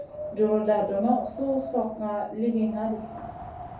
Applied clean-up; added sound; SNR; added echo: none; Wind; 12 dB; reverberation time 0.5 s.